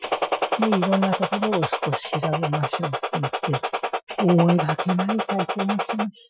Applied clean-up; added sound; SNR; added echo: classical method Wiener filter.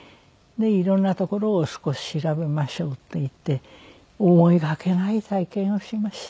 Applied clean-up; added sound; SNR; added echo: none; none; none; none.